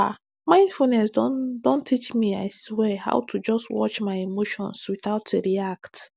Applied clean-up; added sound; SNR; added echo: none; none; none; none.